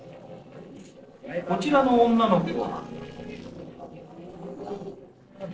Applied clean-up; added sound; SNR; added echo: neural separator model SepFormer DNS4.